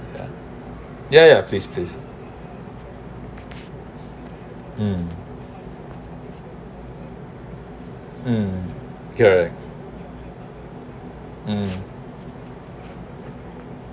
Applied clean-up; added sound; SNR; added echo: none; none; none; none.